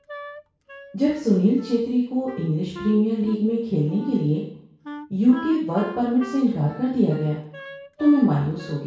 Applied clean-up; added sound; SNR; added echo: none; Wind instrument, woodwind instrument; 17 dB; reverberation time 0.6 s.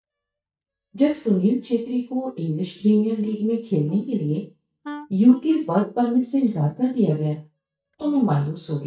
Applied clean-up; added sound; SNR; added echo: neural mask model DeepFilterNet 3.